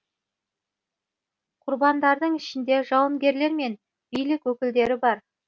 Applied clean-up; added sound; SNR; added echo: none; none; none; none.